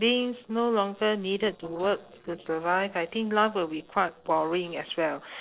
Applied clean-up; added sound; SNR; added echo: neural separator model SepFormer DNS4.